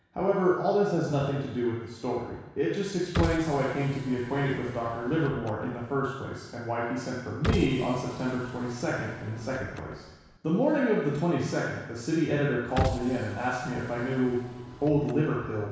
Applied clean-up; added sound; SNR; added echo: none; Car; 8 dB; reverberation time 1.1 s.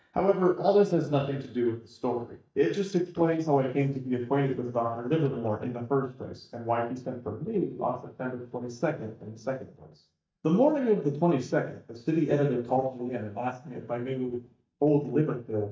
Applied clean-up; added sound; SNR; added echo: neural mask model DeepFilterNet 3.